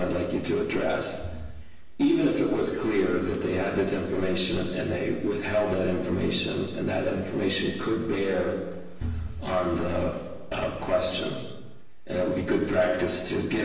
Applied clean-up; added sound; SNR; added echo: none; none; none; reverberation time 1.2 s.